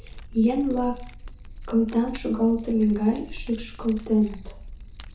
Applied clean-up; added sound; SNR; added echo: none; Keys jangling; 13 dB; reverberation time 0.7 s.